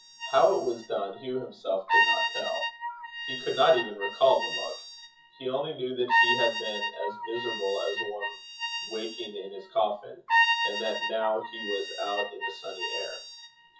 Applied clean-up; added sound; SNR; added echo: classical method WPE with log-MMSE.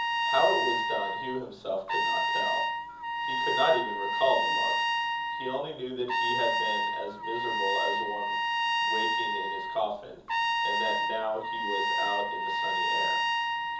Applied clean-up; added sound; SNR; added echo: none; Trumpet; -4 dB; reverberation time 0.6 s.